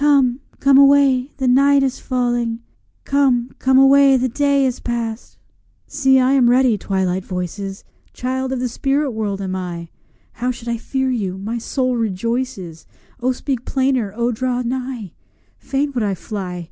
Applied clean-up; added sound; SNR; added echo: none; none; none; none.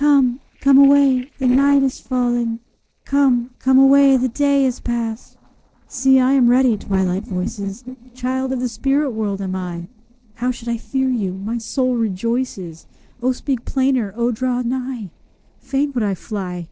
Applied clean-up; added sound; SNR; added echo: neural separator model SepFormer DNS4.